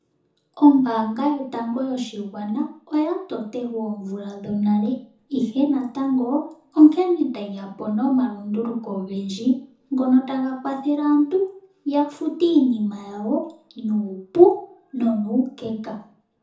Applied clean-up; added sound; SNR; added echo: none; none; none; reverberation time 0.5 s.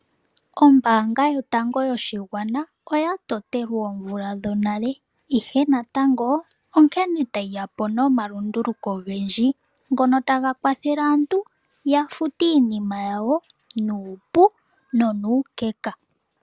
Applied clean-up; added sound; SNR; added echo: none; none; none; none.